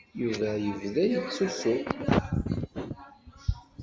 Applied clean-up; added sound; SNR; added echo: none; none; none; none.